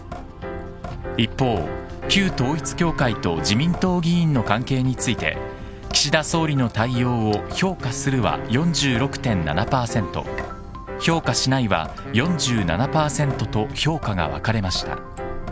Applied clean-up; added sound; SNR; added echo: none; Drip / Sink (filling or washing) + Wind instrument, woodwind instrument; 11 dB; none.